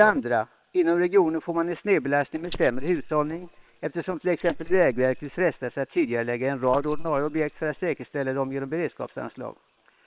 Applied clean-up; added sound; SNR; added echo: neural separator model SepFormer WHAM!.